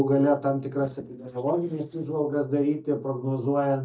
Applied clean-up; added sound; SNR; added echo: neural mask model DeepFilterNet 3.